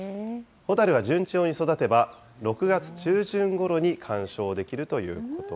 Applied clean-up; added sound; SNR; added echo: none; none; none; none.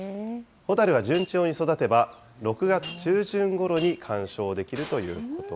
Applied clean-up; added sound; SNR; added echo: none; Shatter; 19 dB; none.